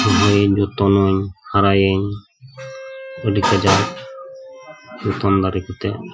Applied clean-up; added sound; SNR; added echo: classical method Wiener filter.